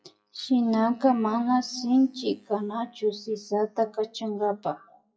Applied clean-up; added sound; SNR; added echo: classical method WPE with log-MMSE.